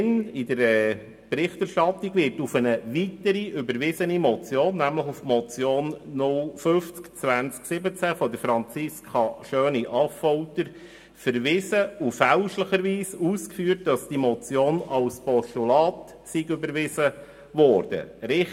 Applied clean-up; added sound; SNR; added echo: none; none; none; reverberation time 1.1 s.